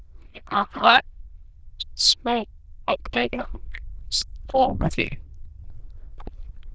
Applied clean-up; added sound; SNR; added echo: neural diffusion model UNIVERSE++.